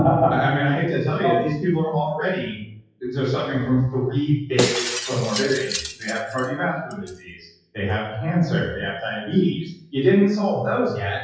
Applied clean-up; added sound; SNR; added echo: classical method WPE with log-MMSE.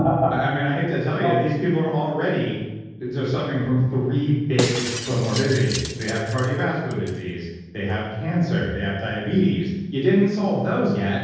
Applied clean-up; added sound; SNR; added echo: none; Shatter; 10 dB; reverberation time 1.3 s.